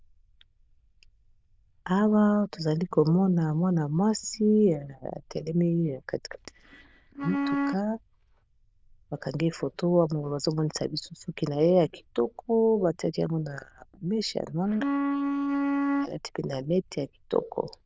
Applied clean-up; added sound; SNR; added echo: neural diffusion model UNIVERSE++.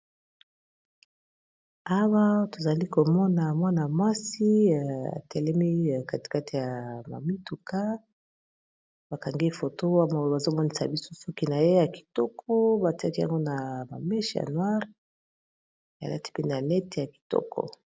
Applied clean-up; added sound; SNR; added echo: none; none; none; none.